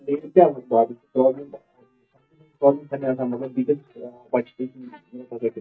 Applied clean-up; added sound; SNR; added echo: neural mask model DeepFilterNet 3.